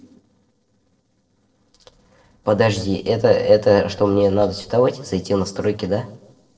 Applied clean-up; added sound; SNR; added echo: neural separator model SepFormer DNS4.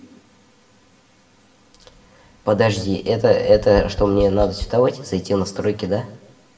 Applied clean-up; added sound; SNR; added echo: none; Tap; 12 dB; reverberation time 0.8 s.